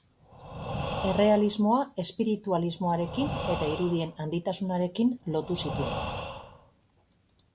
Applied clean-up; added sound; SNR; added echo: none; Breathing; 8 dB; none.